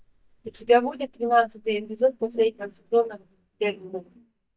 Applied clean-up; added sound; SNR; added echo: neural mask model DeepFilterNet 3.